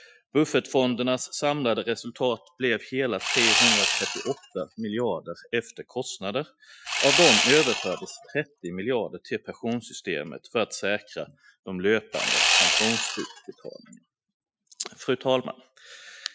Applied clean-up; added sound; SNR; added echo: classical method Wiener filter.